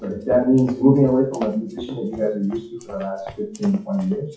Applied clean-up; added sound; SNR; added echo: classical method WPE with log-MMSE.